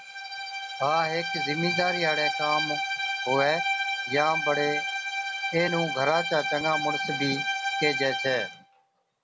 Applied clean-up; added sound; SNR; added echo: none; Bowed string instrument; 1 dB; none.